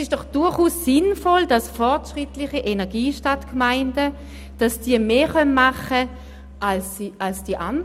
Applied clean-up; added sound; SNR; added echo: none; Musical instrument; 17 dB; none.